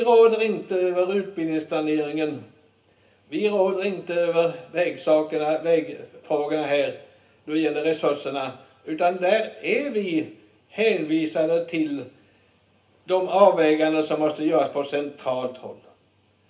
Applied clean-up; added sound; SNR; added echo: none; none; none; reverberation time 0.3 s.